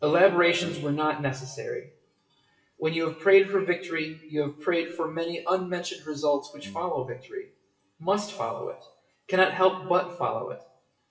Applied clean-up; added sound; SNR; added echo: classical method WPE with log-MMSE.